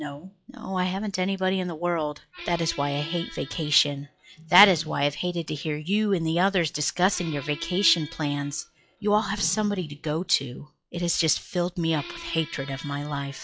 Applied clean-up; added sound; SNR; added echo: classical method log-MMSE.